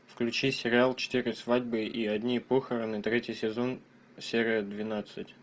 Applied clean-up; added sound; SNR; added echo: none; none; none; none.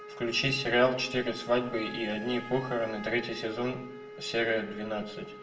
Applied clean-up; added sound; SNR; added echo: none; Wind instrument, woodwind instrument; 14 dB; reverberation time 0.5 s.